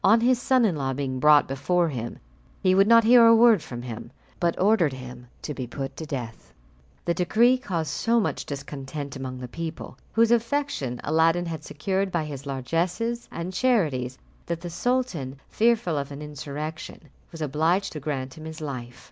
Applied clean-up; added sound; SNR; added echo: none; none; none; none.